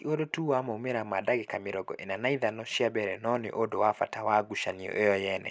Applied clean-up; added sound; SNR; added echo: none; none; none; none.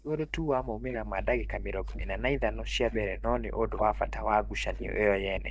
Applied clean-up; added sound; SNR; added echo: neural mask model DeepFilterNet 3.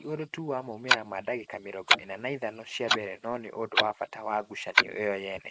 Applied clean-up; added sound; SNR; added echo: neural mask model Resemble Enhance denoiser.